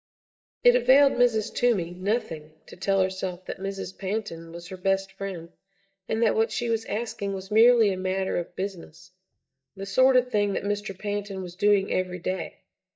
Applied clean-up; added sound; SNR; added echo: neural mask model DeepFilterNet 3.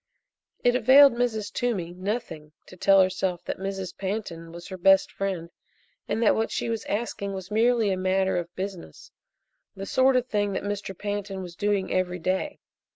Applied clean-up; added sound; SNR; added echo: none; none; none; none.